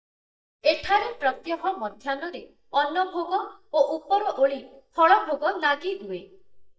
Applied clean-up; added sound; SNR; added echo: neural mask model DeepFilterNet 3.